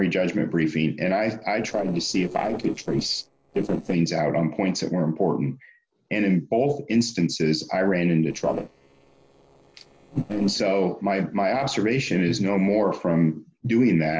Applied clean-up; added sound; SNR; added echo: neural separator model SepFormer DNS4.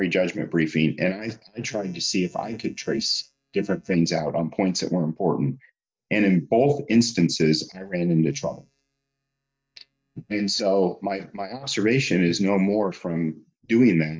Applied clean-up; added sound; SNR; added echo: neural mask model DeepFilterNet 3.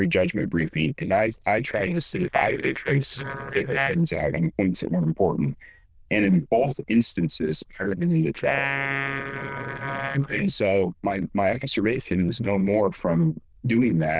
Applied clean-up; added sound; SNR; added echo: neural diffusion model UNIVERSE++.